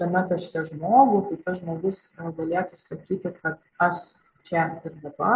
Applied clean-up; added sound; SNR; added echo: none; none; none; none.